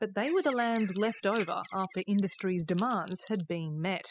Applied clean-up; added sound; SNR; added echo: classical method spectral subtraction.